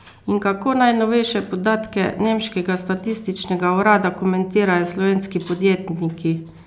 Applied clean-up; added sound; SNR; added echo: none; none; none; none.